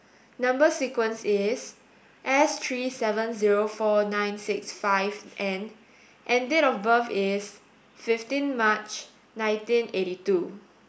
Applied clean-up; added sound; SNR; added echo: none; none; none; none.